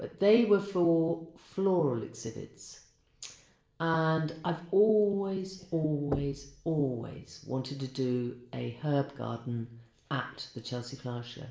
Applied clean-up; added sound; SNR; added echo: none; Knock; 12 dB; reverberation time 0.5 s.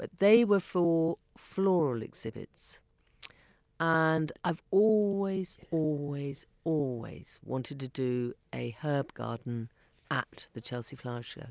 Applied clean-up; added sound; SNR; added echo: none; none; none; none.